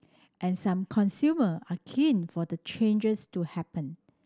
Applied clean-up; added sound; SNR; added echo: none; none; none; none.